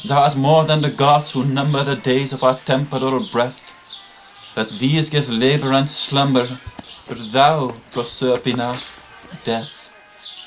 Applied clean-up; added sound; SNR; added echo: none; Chirp, tweet + Run; 20 dB; none.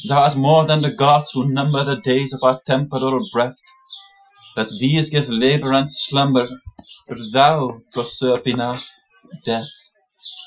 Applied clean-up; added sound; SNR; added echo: classical method Wiener filter.